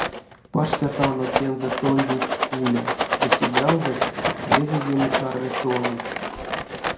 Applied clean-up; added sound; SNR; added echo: none; Rattle; 0 dB; reverberation time 0.4 s.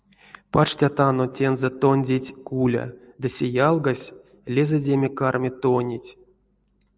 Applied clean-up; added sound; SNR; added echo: none; none; none; none.